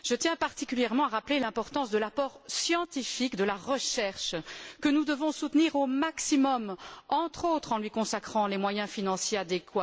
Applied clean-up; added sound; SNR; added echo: none; none; none; none.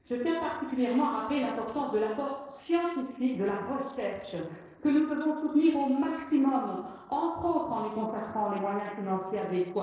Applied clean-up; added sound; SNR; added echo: neural separator model SepFormer DNS4.